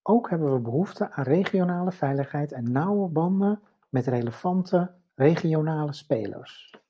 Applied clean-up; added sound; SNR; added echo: none; none; none; none.